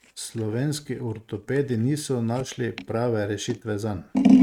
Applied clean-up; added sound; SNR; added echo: neural mask model RNNoise.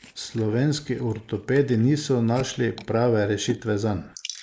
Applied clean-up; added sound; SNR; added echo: neural mask model Resemble Enhance denoiser.